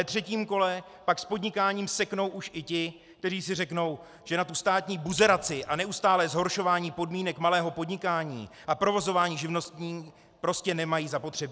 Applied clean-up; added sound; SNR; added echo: none; Raindrop; 17 dB; none.